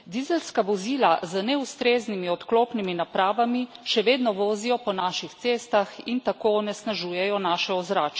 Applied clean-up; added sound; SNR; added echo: none; none; none; none.